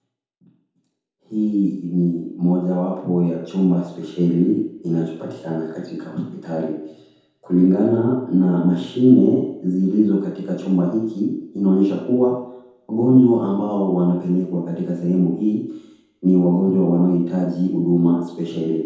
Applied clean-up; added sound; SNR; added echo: none; none; none; reverberation time 0.8 s.